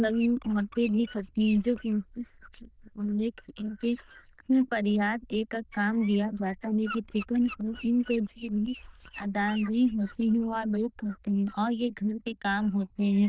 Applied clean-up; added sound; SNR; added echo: neural diffusion model UNIVERSE++.